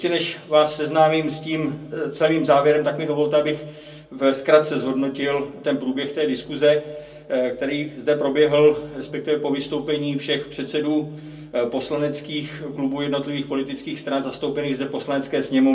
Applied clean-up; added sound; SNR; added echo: none; none; none; reverberation time 0.2 s.